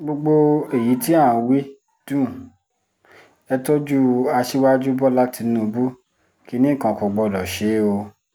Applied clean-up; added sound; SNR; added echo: none; none; none; none.